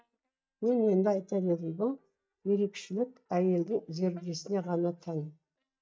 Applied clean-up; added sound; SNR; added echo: neural mask model DeepFilterNet 3.